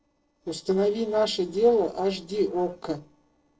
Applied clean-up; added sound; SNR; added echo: neural separator model SepFormer DNS4.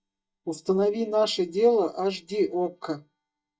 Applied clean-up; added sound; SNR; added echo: neural mask model DeepFilterNet 3.